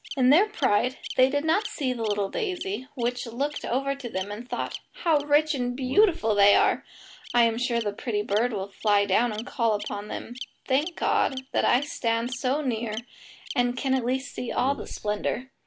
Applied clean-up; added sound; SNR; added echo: none; Bird vocalization, bird call, bird song; 16 dB; none.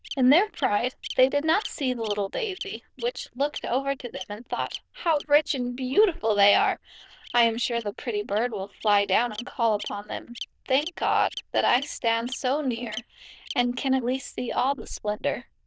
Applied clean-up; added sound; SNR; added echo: neural diffusion model UNIVERSE++.